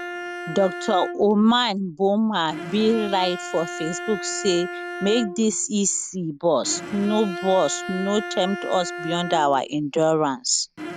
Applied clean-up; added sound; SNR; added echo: none; Bowed string instrument; 11 dB; none.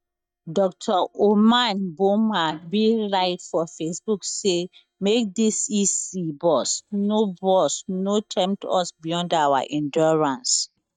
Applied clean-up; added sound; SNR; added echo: neural mask model DeepFilterNet 3.